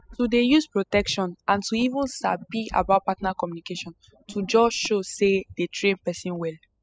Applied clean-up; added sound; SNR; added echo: classical method spectral subtraction.